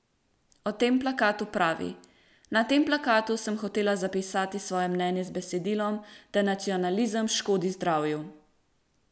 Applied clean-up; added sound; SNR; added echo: none; none; none; none.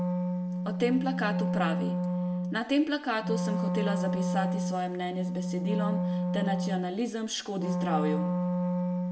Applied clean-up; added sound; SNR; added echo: none; Wind instrument, woodwind instrument; -3 dB; reverberation time 0.4 s.